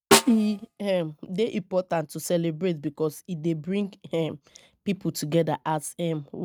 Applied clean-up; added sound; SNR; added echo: neural mask model RNNoise.